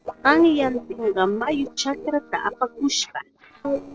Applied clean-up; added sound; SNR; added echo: neural separator model SepFormer DNS4.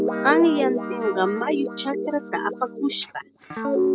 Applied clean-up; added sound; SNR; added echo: none; Guitar; 2 dB; none.